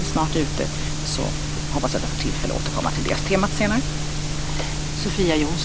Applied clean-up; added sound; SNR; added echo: none; none; none; none.